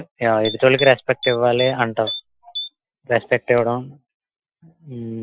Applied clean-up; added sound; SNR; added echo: classical method Wiener filter.